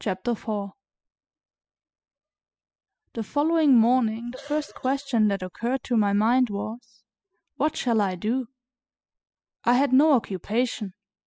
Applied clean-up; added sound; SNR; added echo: classical method spectral subtraction.